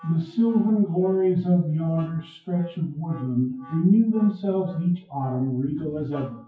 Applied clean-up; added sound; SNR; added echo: classical method WPE with log-MMSE.